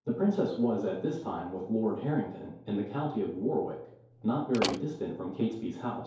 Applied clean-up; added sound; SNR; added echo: none; Slam; 7 dB; reverberation time 2.4 s.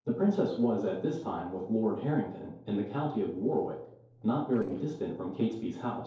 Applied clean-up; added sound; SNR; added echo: neural separator model SepFormer DNS4.